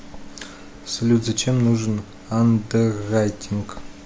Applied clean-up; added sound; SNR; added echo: none; Writing; 19 dB; none.